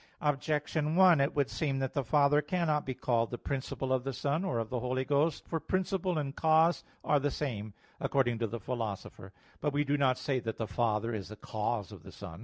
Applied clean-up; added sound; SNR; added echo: none; none; none; none.